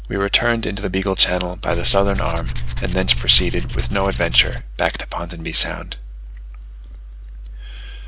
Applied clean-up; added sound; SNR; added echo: none; Tools; 0 dB; none.